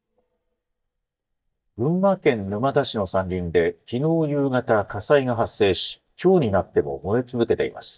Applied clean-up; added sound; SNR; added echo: neural mask model DeepFilterNet 3.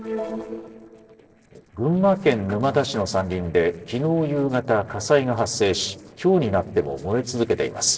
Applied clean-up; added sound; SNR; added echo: neural separator model SepFormer DNS4.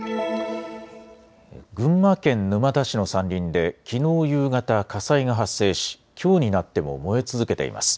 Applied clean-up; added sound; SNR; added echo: none; none; none; none.